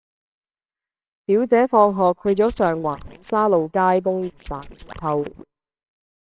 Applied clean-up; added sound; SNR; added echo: neural separator model SepFormer WHAMR!.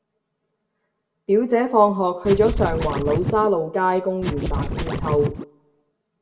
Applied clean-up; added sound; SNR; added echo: none; Scratching (performance technique); 3 dB; reverberation time 0.6 s.